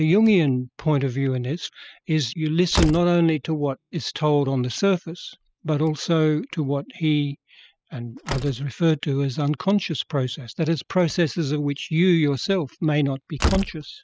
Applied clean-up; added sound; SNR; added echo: classical method spectral subtraction.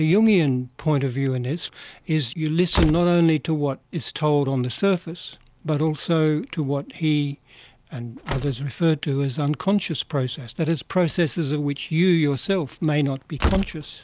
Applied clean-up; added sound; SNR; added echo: none; Slam; 13 dB; none.